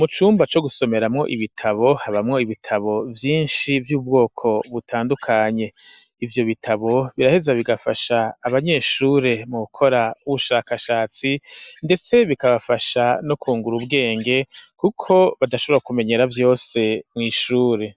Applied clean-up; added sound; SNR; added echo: none; none; none; none.